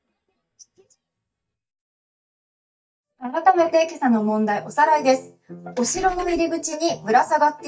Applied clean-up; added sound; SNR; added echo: neural mask model DeepFilterNet 3.